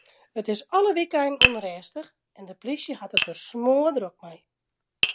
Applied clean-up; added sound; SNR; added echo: none; Tap; 2 dB; none.